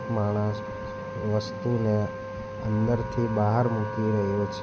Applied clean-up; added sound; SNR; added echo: none; Wind instrument, woodwind instrument; 9 dB; none.